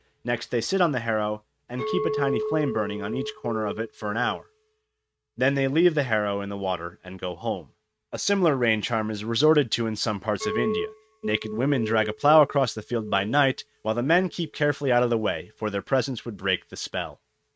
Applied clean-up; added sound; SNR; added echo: neural mask model RNNoise.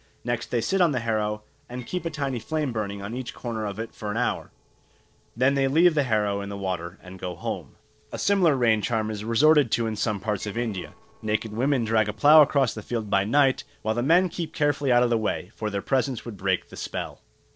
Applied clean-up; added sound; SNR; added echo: neural separator model SepFormer DNS4.